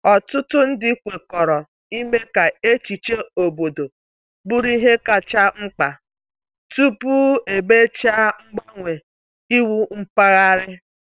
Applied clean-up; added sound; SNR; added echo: neural separator model SepFormer WHAM!.